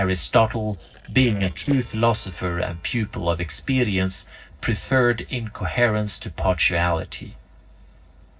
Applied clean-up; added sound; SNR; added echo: neural separator model SepFormer DNS4.